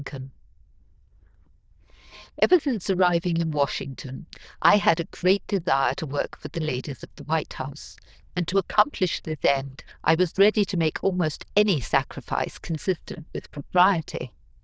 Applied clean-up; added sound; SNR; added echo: neural diffusion model UNIVERSE++.